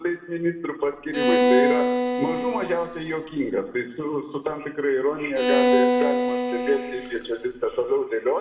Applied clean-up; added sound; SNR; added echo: none; Bowed string instrument; -2 dB; reverberation time 0.9 s.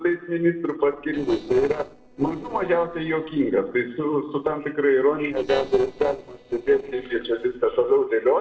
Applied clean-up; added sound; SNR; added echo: neural separator model SepFormer DNS4.